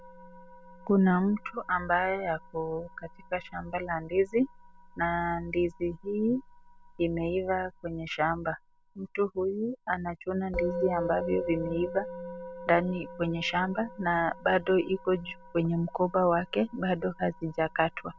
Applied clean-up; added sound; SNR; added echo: none; Musical instrument; 13 dB; none.